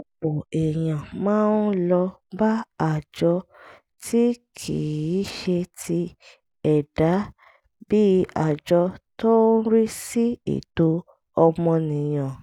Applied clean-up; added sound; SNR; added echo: none; none; none; none.